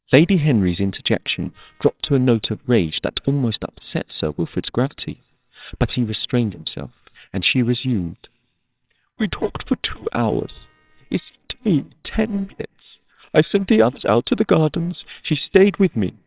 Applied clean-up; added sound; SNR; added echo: neural separator model SepFormer WHAMR!.